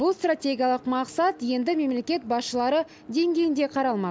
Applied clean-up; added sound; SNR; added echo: none; none; none; none.